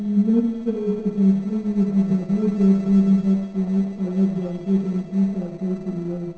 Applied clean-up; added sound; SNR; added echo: neural separator model SepFormer DNS4.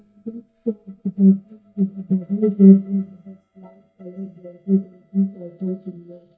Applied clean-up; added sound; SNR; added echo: neural mask model DeepFilterNet 3.